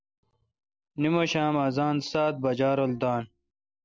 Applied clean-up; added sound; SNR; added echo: neural separator model SepFormer DNS4.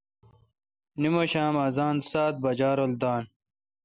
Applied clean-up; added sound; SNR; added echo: none; none; none; none.